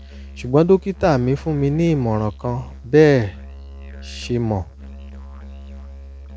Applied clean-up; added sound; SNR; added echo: none; Musical instrument; 16 dB; none.